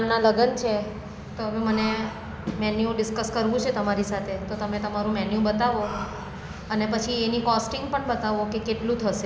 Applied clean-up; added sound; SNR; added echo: none; Breathing; 19 dB; none.